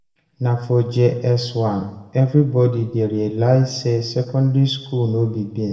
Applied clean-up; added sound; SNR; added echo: none; none; none; reverberation time 0.8 s.